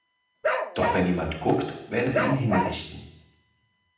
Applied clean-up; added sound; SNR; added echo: none; Bark; 1 dB; reverberation time 0.8 s.